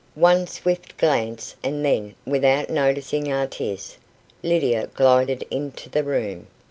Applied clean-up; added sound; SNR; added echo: none; none; none; none.